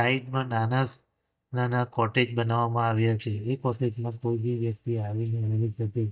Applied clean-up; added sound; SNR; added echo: neural mask model DeepFilterNet 3.